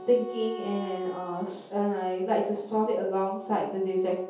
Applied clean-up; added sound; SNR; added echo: none; Wind instrument, woodwind instrument; 15 dB; reverberation time 0.7 s.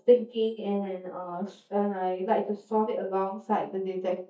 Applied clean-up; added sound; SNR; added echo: neural mask model DeepFilterNet 3.